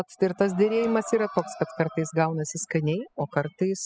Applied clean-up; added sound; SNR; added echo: classical method spectral subtraction.